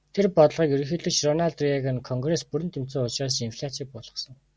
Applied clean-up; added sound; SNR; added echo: none; none; none; none.